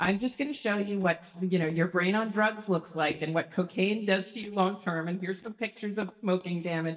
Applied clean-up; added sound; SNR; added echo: neural mask model DeepFilterNet 3.